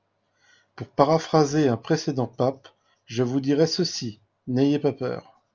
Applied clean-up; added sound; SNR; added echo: none; none; none; none.